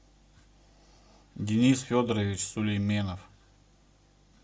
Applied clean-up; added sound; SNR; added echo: none; none; none; none.